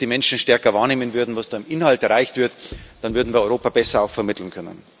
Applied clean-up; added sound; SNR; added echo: none; Writing; 19 dB; none.